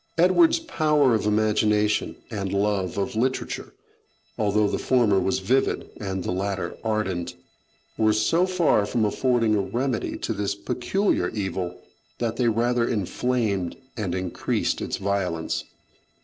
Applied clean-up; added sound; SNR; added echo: neural separator model SepFormer DNS4.